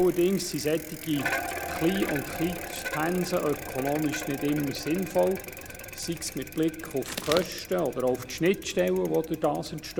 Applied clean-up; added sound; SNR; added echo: none; Bird + Bicycle; 9 dB; none.